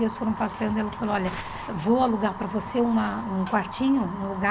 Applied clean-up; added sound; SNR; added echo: none; Fire; 11 dB; none.